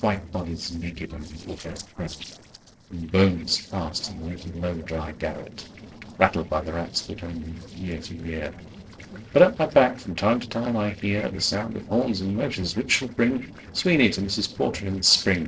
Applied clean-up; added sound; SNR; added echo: neural separator model SepFormer DNS4.